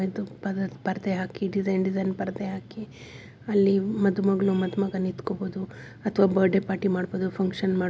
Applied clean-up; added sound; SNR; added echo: none; none; none; none.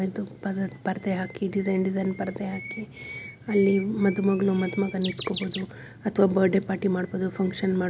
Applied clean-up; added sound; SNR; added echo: none; Bird; 17 dB; none.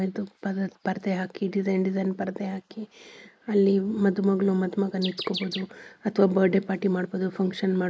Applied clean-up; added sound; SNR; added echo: neural mask model Resemble Enhance denoiser.